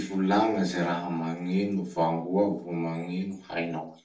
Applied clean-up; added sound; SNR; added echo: neural separator model SepFormer DNS4.